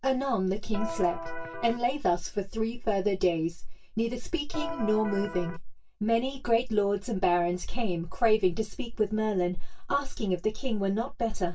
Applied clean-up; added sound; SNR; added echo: none; Electric guitar; 10 dB; reverberation time 0.1 s.